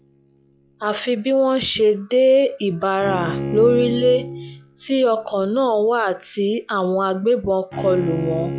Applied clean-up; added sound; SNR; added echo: classical method log-MMSE.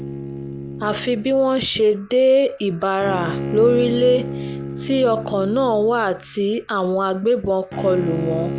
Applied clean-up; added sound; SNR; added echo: none; Bowed string instrument; 10 dB; none.